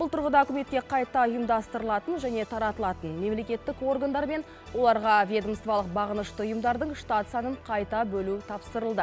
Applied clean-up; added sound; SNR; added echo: none; none; none; none.